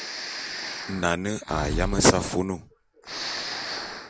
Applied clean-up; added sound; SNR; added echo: none; Breathing; 6 dB; none.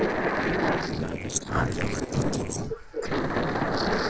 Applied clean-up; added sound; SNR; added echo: neural separator model SepFormer DNS4.